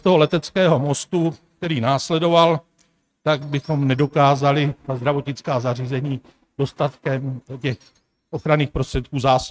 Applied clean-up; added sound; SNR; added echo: neural mask model RNNoise.